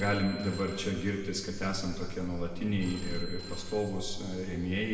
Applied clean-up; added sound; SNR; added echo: none; Telephone; 18 dB; reverberation time 2.2 s.